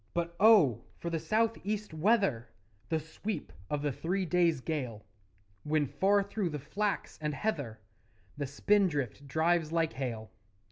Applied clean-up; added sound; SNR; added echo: none; none; none; none.